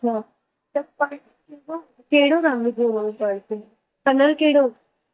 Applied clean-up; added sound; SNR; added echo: neural mask model DeepFilterNet 3.